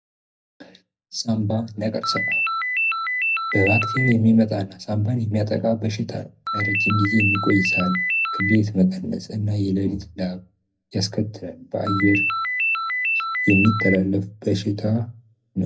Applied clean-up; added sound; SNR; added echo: none; Ringtone; 0 dB; reverberation time 0.4 s.